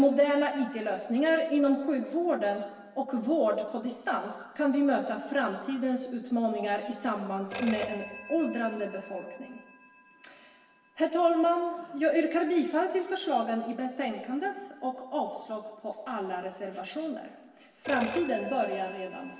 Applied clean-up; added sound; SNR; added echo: none; Telephone; 19 dB; reverberation time 1.4 s.